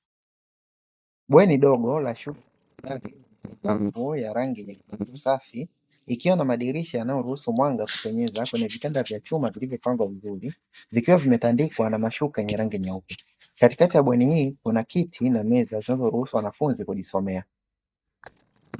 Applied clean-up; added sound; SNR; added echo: neural mask model DeepFilterNet 3.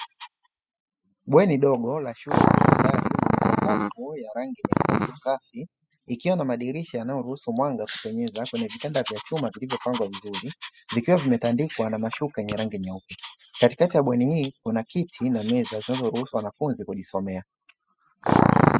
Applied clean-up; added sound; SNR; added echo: classical method spectral subtraction.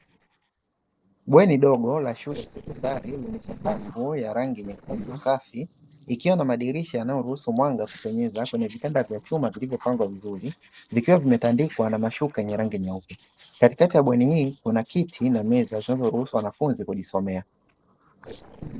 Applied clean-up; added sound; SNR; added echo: neural separator model SepFormer DNS4.